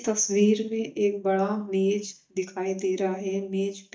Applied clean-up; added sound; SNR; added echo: neural mask model DeepFilterNet 3.